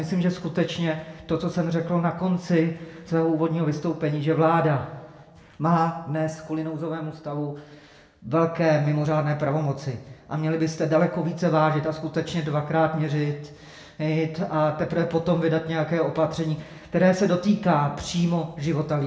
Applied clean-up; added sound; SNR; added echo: none; none; none; reverberation time 0.6 s.